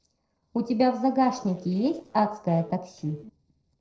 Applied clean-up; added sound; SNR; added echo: neural separator model SepFormer DNS4.